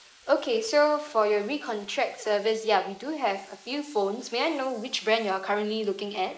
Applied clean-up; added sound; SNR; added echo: neural mask model Resemble Enhance denoiser.